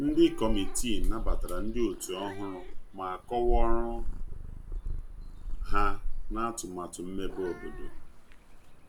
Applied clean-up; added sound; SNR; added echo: none; Meow / Purr; -4 dB; none.